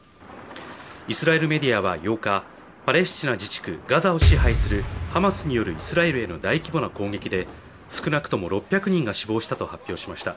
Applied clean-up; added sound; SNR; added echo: none; Explosion; 5 dB; none.